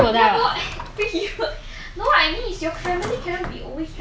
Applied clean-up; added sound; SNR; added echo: none; Drawer open or close; 17 dB; none.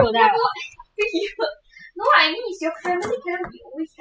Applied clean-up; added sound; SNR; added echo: classical method spectral subtraction.